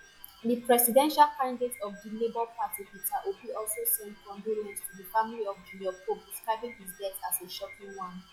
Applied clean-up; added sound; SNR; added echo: classical method log-MMSE.